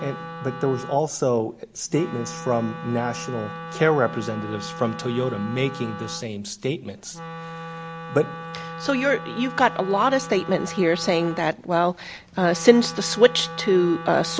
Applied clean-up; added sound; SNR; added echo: none; Wind instrument, woodwind instrument; 12 dB; none.